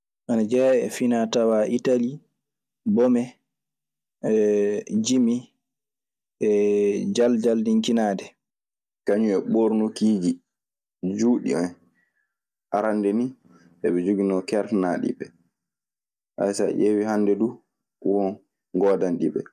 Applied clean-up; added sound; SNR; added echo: none; none; none; none.